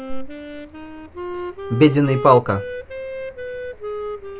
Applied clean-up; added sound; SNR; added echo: none; Wind instrument, woodwind instrument; 9 dB; none.